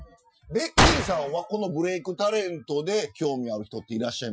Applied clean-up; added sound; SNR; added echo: classical method Wiener filter.